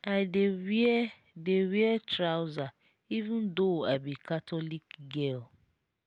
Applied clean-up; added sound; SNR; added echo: none; none; none; none.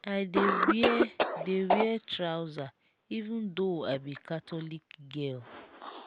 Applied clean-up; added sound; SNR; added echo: none; Cough; 1 dB; none.